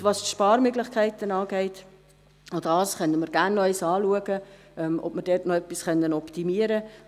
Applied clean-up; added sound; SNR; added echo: none; none; none; none.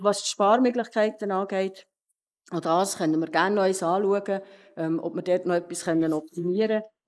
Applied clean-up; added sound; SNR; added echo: neural mask model Resemble Enhance denoiser.